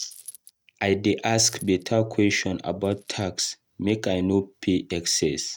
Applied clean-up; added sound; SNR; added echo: neural mask model RNNoise.